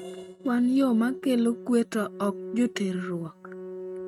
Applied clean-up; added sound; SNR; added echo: neural mask model RNNoise.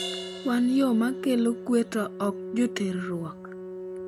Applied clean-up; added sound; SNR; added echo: none; Organ + Crash cymbal; 10 dB; none.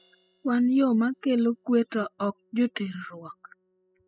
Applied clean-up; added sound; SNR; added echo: classical method spectral subtraction.